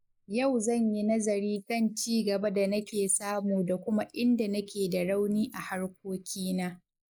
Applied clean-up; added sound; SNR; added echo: neural mask model Resemble Enhance denoiser.